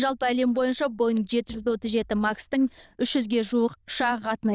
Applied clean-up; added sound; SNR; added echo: neural diffusion model UNIVERSE++.